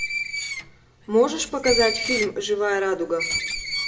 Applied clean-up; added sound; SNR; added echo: none; Screech; 4 dB; reverberation time 0.8 s.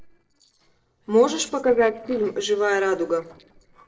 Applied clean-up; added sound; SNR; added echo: neural separator model SepFormer DNS4.